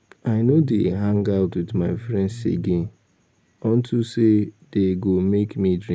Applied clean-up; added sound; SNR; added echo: none; Bass guitar; 13 dB; none.